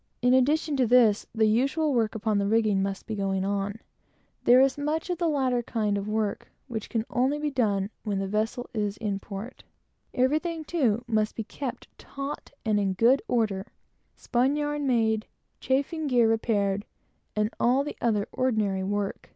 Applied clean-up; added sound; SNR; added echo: none; none; none; none.